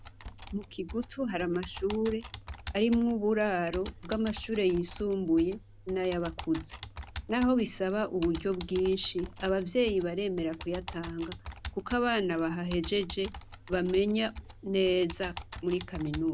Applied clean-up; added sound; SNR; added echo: none; Computer keyboard; 13 dB; none.